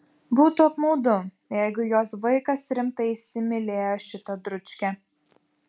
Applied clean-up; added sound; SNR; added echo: none; none; none; none.